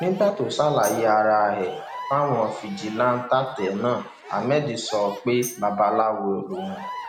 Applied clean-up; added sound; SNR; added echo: none; Crowd / Cheering + Tambourine; 16 dB; none.